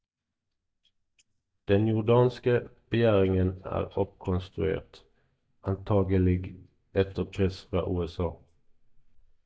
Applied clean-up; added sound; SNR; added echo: neural mask model DeepFilterNet 3.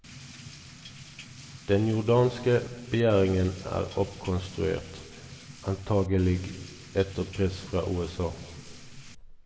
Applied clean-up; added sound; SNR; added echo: none; Drip / Rain; 17 dB; reverberation time 1.3 s.